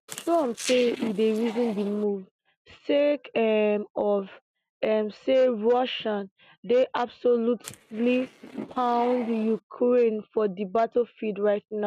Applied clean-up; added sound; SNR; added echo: neural mask model RNNoise.